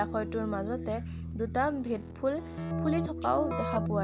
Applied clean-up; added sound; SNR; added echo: none; Keyboard (musical); 3 dB; none.